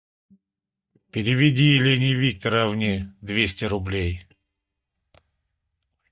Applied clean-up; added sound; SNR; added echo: neural mask model DeepFilterNet 3.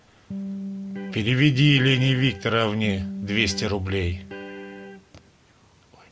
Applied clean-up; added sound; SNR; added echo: none; Electric guitar; 11 dB; none.